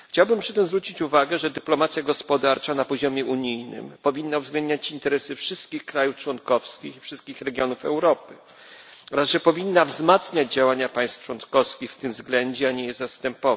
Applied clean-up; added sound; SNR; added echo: none; none; none; none.